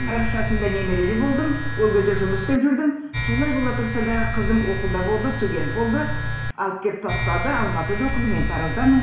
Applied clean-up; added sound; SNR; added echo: none; Domestic sounds, home sounds; 2 dB; reverberation time 0.7 s.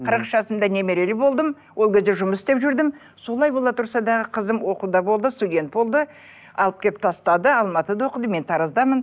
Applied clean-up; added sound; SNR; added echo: none; none; none; none.